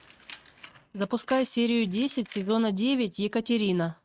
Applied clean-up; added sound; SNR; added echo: neural mask model RNNoise.